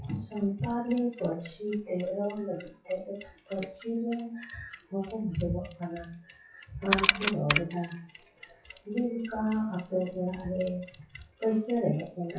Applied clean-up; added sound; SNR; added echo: classical method WPE with log-MMSE.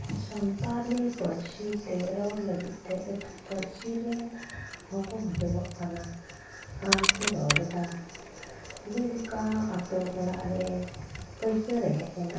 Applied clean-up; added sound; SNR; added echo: none; Mechanisms; 6 dB; reverberation time 0.6 s.